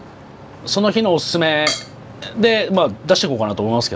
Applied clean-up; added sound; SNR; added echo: none; Drum kit; 12 dB; none.